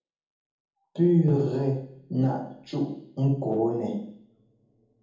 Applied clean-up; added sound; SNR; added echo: none; none; none; reverberation time 0.7 s.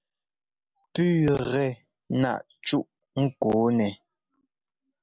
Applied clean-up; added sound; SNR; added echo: none; none; none; none.